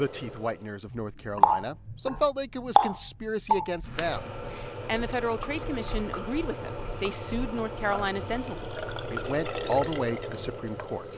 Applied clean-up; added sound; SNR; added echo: none; Water tap, faucet; 0 dB; none.